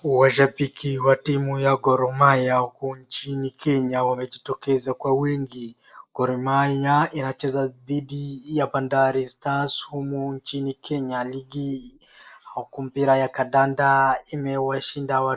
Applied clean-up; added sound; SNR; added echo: neural mask model Resemble Enhance denoiser.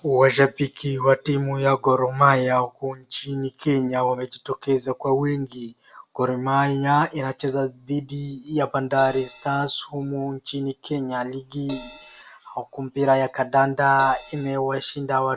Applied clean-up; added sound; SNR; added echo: none; Crash cymbal; 15 dB; none.